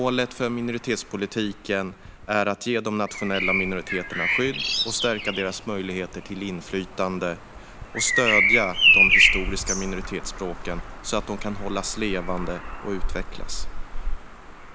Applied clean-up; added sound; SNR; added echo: none; Bird vocalization, bird call, bird song; -2 dB; none.